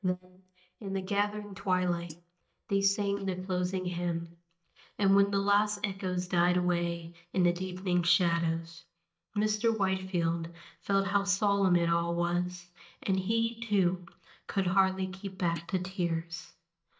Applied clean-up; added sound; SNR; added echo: neural mask model DeepFilterNet 3.